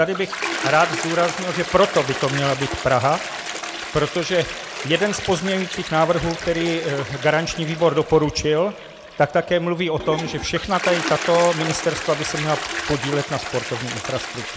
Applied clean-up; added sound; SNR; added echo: none; Toilet flush; 8 dB; none.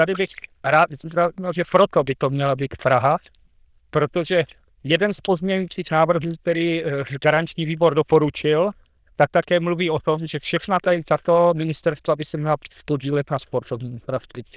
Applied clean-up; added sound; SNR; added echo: neural diffusion model UNIVERSE++.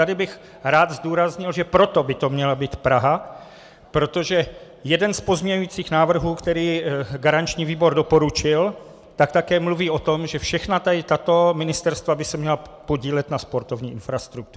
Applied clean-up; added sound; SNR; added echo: none; none; none; none.